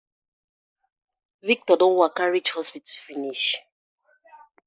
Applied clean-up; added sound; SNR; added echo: neural mask model Resemble Enhance denoiser.